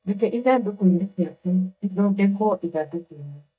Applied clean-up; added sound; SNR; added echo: neural mask model DeepFilterNet 3.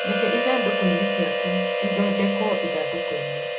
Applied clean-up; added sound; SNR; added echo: none; Harmonica; -2 dB; reverberation time 0.2 s.